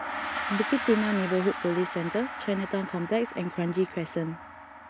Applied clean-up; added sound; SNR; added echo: none; Gong; 7 dB; none.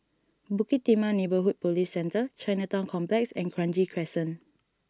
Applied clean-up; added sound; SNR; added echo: none; none; none; none.